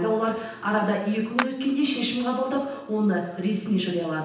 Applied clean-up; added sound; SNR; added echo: none; Clapping; 10 dB; reverberation time 0.9 s.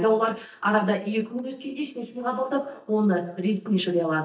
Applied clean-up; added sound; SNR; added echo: neural mask model DeepFilterNet 3.